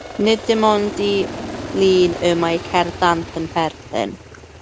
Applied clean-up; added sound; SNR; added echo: none; Aircraft; 12 dB; none.